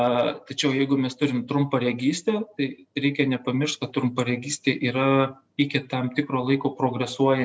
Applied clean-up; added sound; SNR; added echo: none; none; none; none.